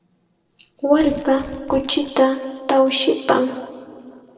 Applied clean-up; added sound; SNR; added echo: neural separator model SepFormer DNS4.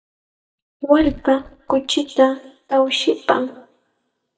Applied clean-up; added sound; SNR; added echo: neural mask model DeepFilterNet 3.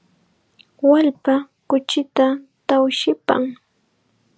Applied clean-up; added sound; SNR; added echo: none; none; none; none.